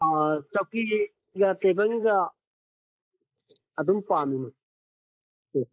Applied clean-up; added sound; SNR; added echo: neural mask model Resemble Enhance denoiser.